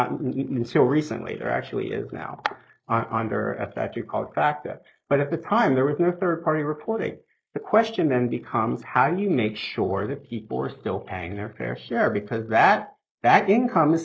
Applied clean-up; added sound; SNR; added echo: neural mask model Resemble Enhance denoiser.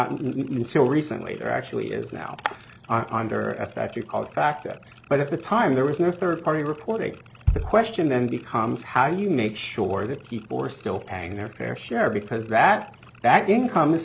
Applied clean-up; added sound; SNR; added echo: none; Bass drum; 6 dB; none.